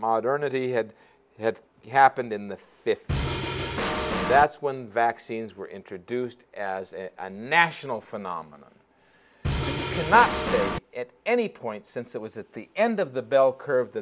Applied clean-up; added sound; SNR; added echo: none; Drum kit; 1 dB; none.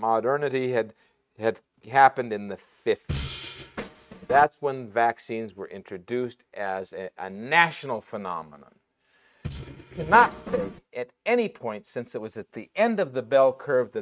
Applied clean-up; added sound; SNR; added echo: neural mask model RNNoise.